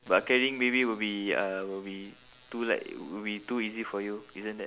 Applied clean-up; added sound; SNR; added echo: none; none; none; none.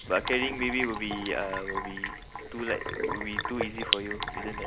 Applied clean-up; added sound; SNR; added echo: none; Sink (filling or washing); 2 dB; none.